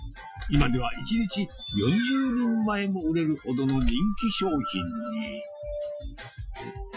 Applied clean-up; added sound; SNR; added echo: classical method Wiener filter.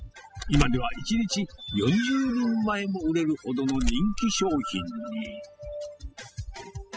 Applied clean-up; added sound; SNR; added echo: classical method spectral subtraction.